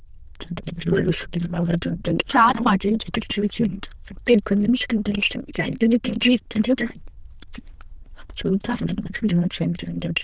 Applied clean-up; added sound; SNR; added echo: neural diffusion model UNIVERSE++.